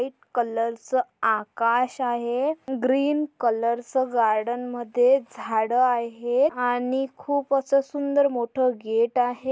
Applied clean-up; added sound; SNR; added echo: none; none; none; none.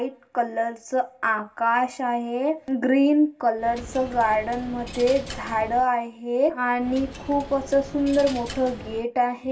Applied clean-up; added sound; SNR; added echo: none; Coin (dropping); 14 dB; reverberation time 0.2 s.